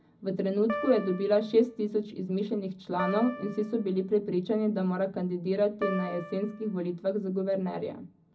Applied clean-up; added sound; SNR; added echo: none; Piano; 11 dB; reverberation time 0.4 s.